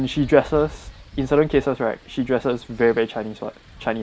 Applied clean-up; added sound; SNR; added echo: none; Wind; 18 dB; none.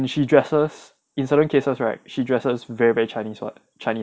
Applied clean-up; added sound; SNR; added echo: none; none; none; none.